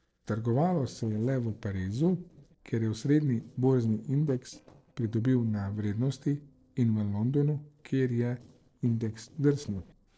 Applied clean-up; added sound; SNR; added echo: neural separator model SepFormer DNS4.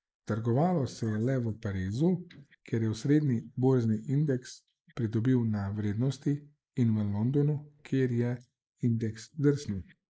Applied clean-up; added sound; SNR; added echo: neural mask model Resemble Enhance denoiser.